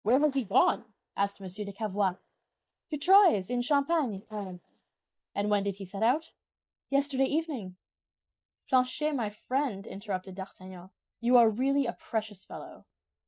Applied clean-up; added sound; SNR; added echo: neural mask model DeepFilterNet 3.